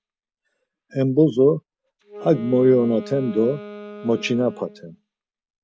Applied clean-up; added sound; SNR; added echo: none; Wind instrument, woodwind instrument; 18 dB; none.